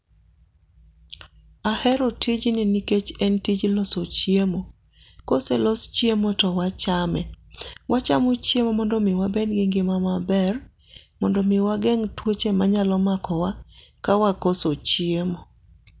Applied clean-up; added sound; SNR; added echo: none; none; none; none.